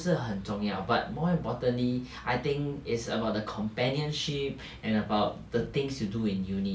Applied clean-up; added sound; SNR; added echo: none; none; none; none.